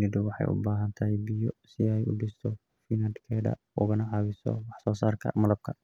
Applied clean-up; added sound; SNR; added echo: none; none; none; none.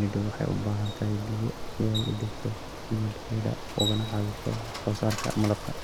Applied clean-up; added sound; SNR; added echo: none; Bicycle; 7 dB; none.